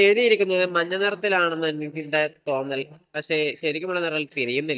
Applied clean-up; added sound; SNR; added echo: neural mask model DeepFilterNet 3.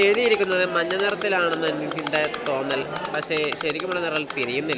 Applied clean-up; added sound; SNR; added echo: none; Typing; 13 dB; none.